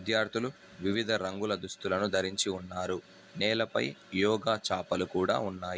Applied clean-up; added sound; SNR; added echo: none; none; none; none.